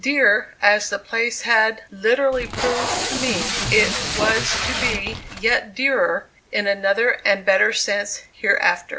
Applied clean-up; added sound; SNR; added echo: none; Packing tape, duct tape; 3 dB; none.